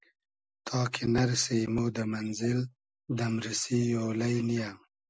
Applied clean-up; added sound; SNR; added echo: none; none; none; none.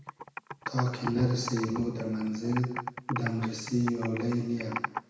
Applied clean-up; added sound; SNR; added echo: none; Computer keyboard; 9 dB; reverberation time 1.0 s.